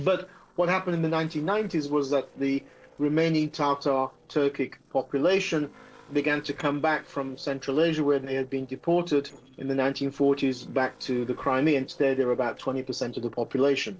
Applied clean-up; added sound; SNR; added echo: neural separator model SepFormer DNS4.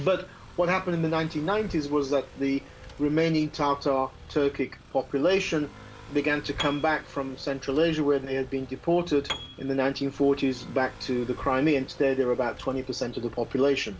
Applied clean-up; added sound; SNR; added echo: none; Motorcycle / Accelerating, revving, vroom + Piano; 17 dB; none.